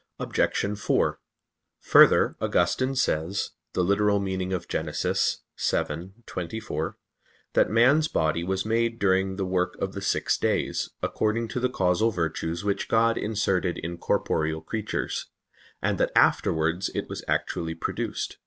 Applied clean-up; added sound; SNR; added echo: none; none; none; none.